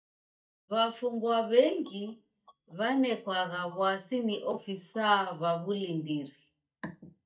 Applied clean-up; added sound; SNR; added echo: neural mask model DeepFilterNet 3.